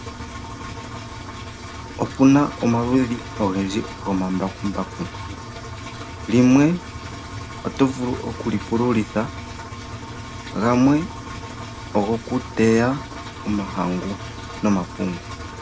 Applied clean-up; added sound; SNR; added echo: none; Engine; 11 dB; none.